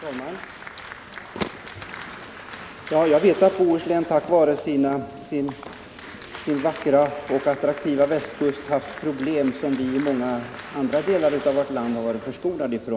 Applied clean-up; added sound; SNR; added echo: none; Applause; 16 dB; none.